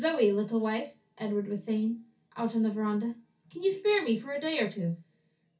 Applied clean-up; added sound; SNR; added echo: none; none; none; reverberation time 0.3 s.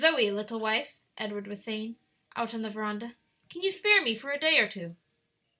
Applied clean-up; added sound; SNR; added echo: none; none; none; none.